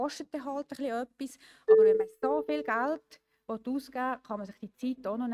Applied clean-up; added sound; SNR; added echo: neural mask model RNNoise.